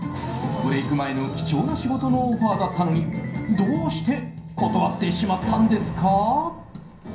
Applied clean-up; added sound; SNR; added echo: none; Brass instrument; 20 dB; reverberation time 0.6 s.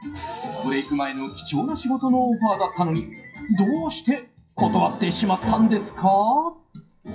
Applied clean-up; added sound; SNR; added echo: classical method WPE with log-MMSE.